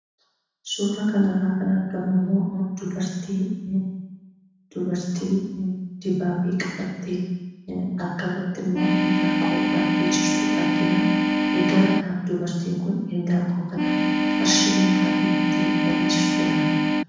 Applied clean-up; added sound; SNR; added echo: none; Organ; -3 dB; reverberation time 1.1 s.